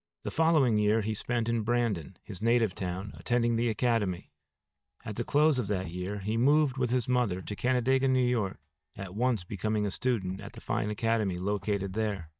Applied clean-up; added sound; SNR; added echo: neural mask model DeepFilterNet 3.